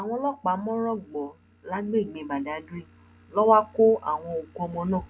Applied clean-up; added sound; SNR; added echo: none; none; none; none.